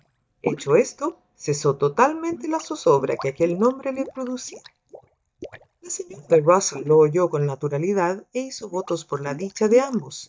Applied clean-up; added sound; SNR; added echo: neural mask model DeepFilterNet 3.